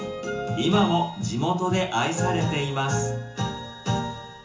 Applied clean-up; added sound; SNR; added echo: none; none; none; reverberation time 0.8 s.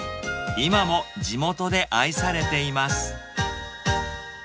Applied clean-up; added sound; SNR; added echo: none; none; none; none.